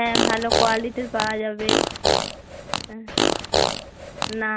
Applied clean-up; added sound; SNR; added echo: none; Fart; -4 dB; none.